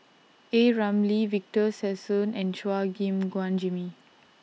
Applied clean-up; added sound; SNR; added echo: none; none; none; none.